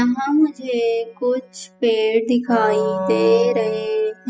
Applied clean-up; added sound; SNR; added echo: classical method spectral subtraction.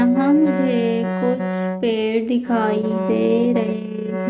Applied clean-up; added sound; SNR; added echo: neural mask model RNNoise.